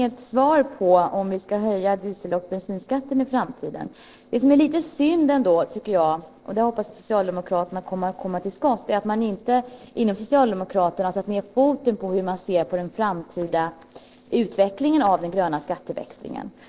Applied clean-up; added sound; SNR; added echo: neural separator model SepFormer DNS4.